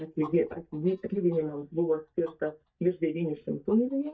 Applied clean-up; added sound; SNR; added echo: neural mask model DeepFilterNet 3.